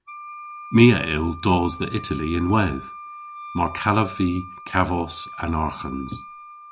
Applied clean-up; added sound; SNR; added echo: none; Wind instrument, woodwind instrument; 15 dB; none.